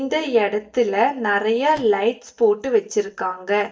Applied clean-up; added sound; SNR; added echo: neural mask model DeepFilterNet 3.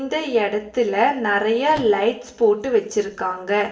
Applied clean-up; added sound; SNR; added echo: none; Microwave oven; 18 dB; reverberation time 0.7 s.